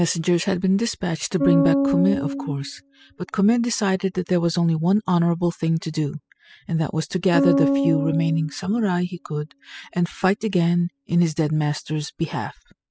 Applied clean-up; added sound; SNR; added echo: classical method spectral subtraction.